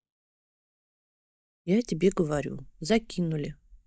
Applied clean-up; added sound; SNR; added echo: neural mask model DeepFilterNet 3.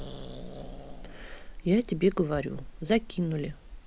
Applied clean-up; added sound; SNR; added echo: none; Growling; 11 dB; none.